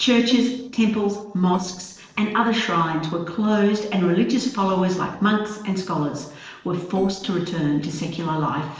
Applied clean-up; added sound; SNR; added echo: neural separator model SepFormer DNS4.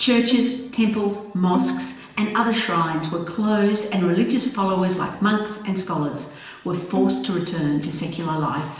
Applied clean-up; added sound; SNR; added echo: none; Bowed string instrument; 6 dB; reverberation time 0.9 s.